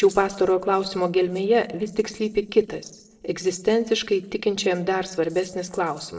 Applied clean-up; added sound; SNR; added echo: neural separator model SepFormer DNS4.